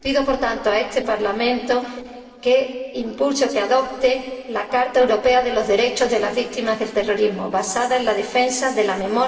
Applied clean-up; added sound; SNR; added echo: neural separator model SepFormer DNS4.